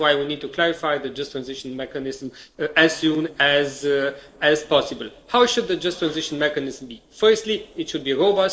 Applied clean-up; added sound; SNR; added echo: neural separator model SepFormer DNS4.